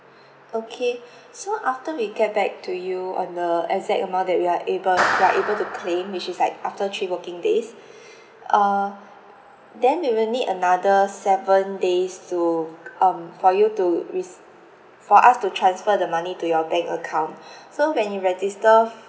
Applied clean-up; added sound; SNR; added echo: none; Clapping; 7 dB; none.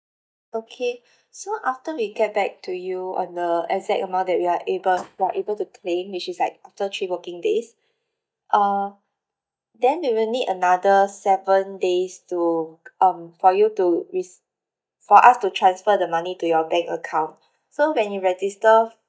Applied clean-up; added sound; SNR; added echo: neural mask model DeepFilterNet 3.